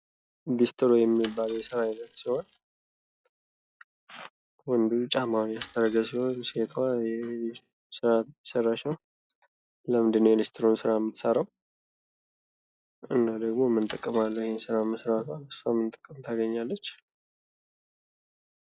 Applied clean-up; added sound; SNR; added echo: classical method log-MMSE.